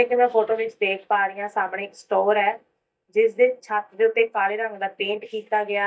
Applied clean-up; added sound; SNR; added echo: neural mask model DeepFilterNet 3.